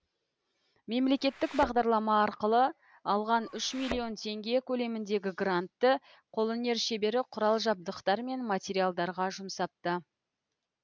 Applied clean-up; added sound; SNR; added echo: none; Thump, thud; 12 dB; none.